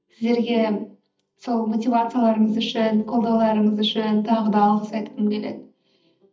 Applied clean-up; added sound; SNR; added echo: neural mask model DeepFilterNet 3.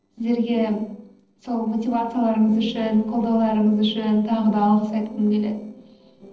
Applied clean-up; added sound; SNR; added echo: neural separator model SepFormer DNS4.